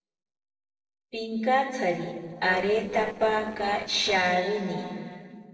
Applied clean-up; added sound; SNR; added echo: neural separator model SepFormer DNS4.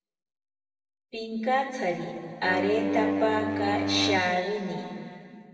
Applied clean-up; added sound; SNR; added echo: none; Wind instrument, woodwind instrument; 1 dB; reverberation time 2.2 s.